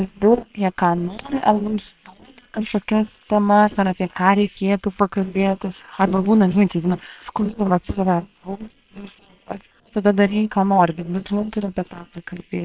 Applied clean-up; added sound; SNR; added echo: neural separator model SepFormer WHAM!.